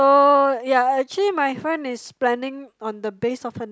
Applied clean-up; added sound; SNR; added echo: none; none; none; none.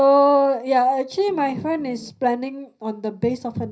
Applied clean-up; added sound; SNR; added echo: none; Organ; 20 dB; reverberation time 0.4 s.